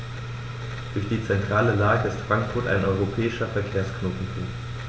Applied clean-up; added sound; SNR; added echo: none; none; none; none.